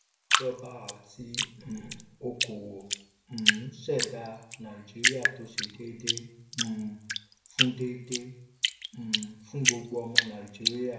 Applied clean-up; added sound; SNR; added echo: none; Drip; -5 dB; reverberation time 0.7 s.